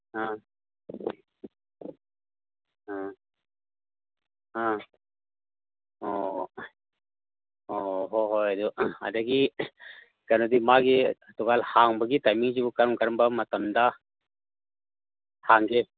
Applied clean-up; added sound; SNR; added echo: none; none; none; none.